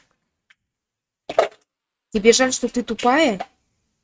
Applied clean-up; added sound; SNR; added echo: neural mask model RNNoise.